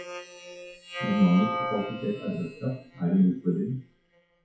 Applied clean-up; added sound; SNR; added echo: classical method WPE with log-MMSE.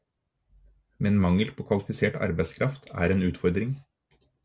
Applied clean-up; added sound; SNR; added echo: none; none; none; none.